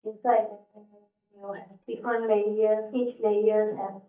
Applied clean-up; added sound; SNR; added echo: neural mask model DeepFilterNet 3.